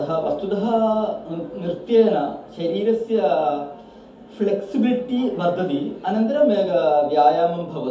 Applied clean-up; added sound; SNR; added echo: none; none; none; reverberation time 0.6 s.